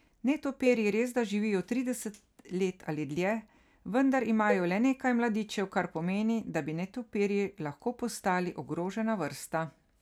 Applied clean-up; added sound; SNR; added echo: none; Cowbell; 10 dB; none.